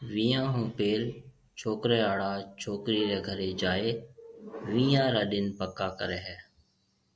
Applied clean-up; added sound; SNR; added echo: none; none; none; none.